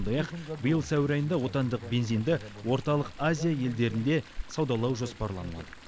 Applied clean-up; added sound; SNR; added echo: none; Chatter / Stream; 15 dB; none.